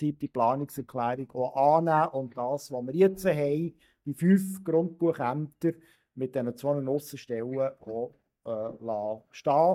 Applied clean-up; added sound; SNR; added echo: neural mask model DeepFilterNet 3.